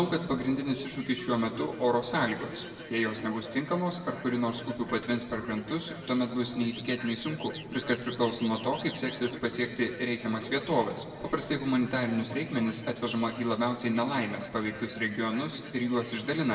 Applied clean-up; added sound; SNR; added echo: none; Alarm / Car; 8 dB; reverberation time 1.6 s.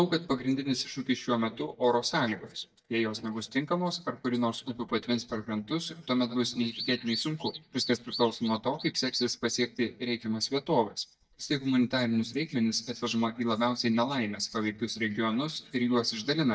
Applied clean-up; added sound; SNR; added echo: neural mask model DeepFilterNet 3.